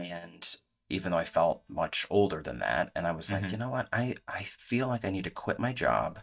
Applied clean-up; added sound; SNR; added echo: neural mask model DeepFilterNet 3.